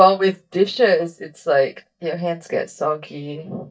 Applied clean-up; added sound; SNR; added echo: neural mask model DeepFilterNet 3.